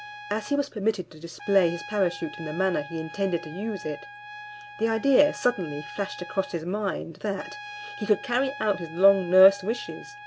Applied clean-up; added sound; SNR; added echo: none; Trumpet; 15 dB; none.